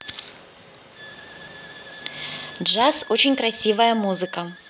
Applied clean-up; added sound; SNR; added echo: none; Wind instrument, woodwind instrument; 19 dB; none.